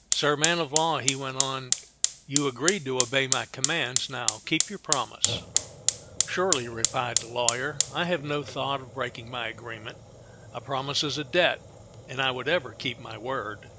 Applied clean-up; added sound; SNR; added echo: none; Fire; 2 dB; none.